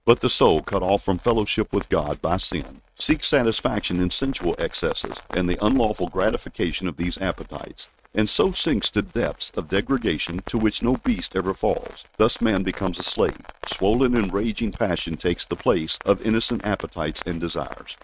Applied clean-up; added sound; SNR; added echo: neural mask model RNNoise.